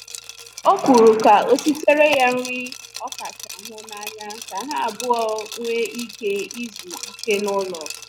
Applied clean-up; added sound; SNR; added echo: none; Liquid; 16 dB; none.